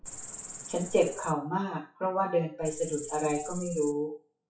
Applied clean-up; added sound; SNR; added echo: classical method WPE with log-MMSE.